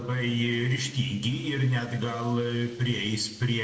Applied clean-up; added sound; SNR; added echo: neural separator model SepFormer DNS4.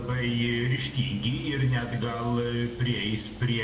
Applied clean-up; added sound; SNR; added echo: none; Train; 15 dB; reverberation time 0.8 s.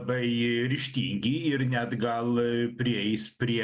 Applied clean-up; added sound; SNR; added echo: none; none; none; none.